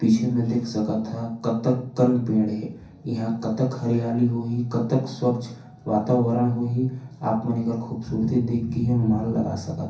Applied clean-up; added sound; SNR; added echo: none; none; none; reverberation time 0.6 s.